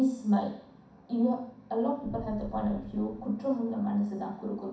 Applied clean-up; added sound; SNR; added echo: none; Boom; 14 dB; reverberation time 0.6 s.